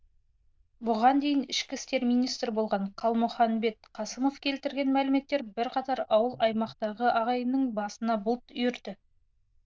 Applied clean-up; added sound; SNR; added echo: neural diffusion model UNIVERSE++.